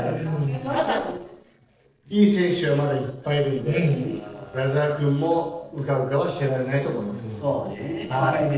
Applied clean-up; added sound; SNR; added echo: neural separator model SepFormer DNS4.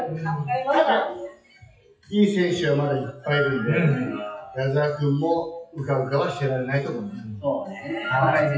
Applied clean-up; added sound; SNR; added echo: classical method WPE with log-MMSE.